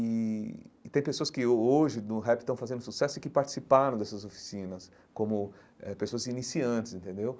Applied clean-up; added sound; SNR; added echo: none; none; none; none.